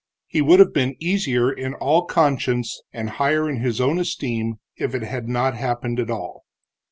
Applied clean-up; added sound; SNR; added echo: none; none; none; none.